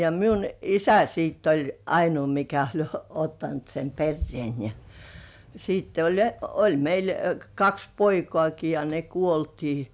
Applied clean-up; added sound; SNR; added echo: none; none; none; none.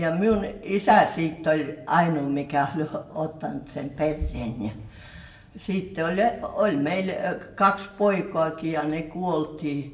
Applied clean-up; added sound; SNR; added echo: none; none; none; reverberation time 0.5 s.